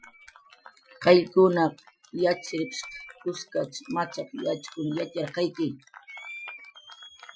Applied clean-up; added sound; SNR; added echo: classical method Wiener filter.